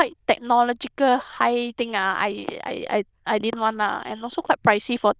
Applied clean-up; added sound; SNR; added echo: neural diffusion model UNIVERSE++.